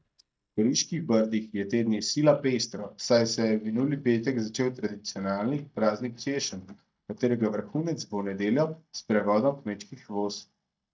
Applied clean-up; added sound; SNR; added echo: neural mask model DeepFilterNet 3.